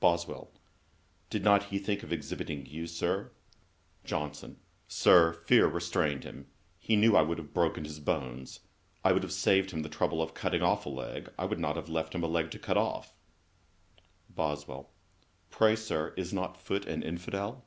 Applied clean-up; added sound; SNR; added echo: none; none; none; none.